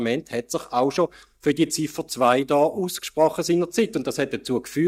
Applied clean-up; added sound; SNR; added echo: neural mask model DeepFilterNet 3.